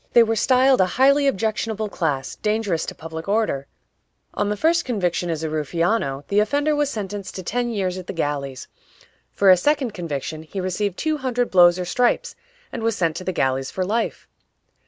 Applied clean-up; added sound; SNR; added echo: none; none; none; none.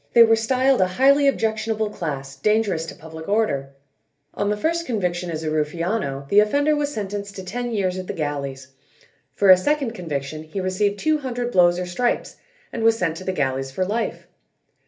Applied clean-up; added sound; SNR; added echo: none; none; none; reverberation time 0.3 s.